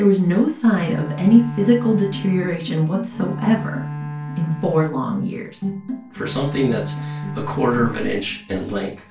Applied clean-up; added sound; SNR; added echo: none; Bowed string instrument; 9 dB; reverberation time 0.3 s.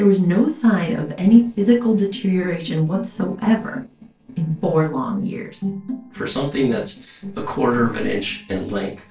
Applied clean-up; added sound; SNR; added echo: neural separator model SepFormer DNS4.